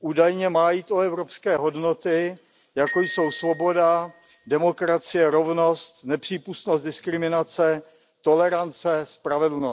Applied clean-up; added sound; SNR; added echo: none; Glockenspiel; 15 dB; none.